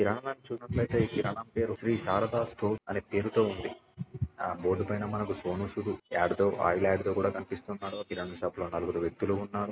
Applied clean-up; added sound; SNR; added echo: none; none; none; none.